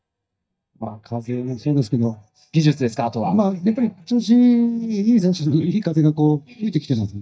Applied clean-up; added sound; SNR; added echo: neural mask model DeepFilterNet 3.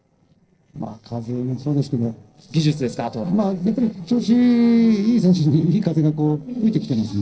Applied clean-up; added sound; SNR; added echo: neural separator model SepFormer DNS4.